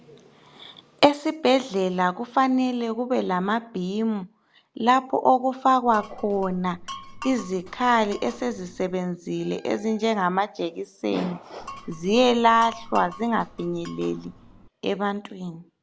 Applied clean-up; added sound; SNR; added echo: none; Glass; 16 dB; none.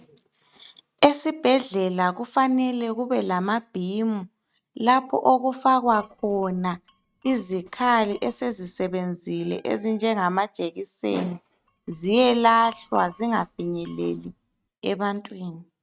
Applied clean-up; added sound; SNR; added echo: neural mask model RNNoise.